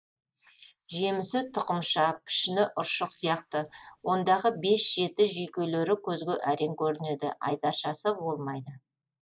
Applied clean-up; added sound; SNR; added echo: neural mask model Resemble Enhance denoiser.